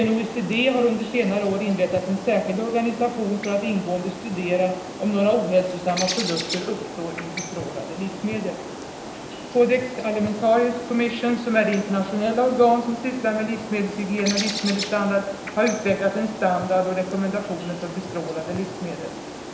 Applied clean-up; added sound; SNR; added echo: none; Bird; 10 dB; reverberation time 0.9 s.